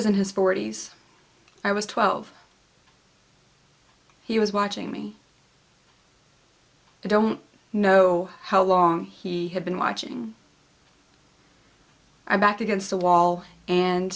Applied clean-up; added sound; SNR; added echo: none; none; none; none.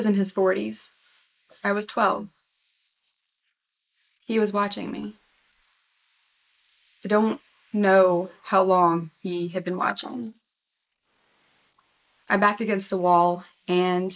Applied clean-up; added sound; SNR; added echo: neural mask model Resemble Enhance denoiser.